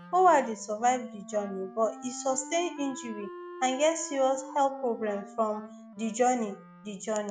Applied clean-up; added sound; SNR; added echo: none; Wind instrument, woodwind instrument; 16 dB; none.